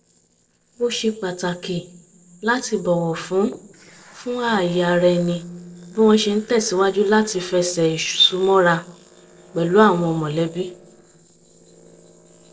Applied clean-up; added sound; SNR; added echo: neural separator model SepFormer DNS4.